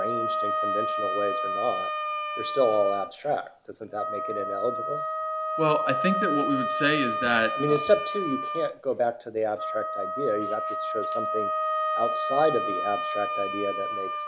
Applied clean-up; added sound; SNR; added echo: none; Wind instrument, woodwind instrument; 1 dB; none.